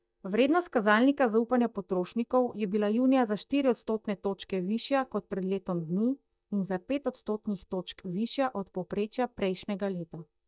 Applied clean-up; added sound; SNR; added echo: neural mask model DeepFilterNet 3.